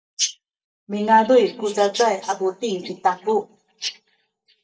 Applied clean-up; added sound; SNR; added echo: neural mask model DeepFilterNet 3.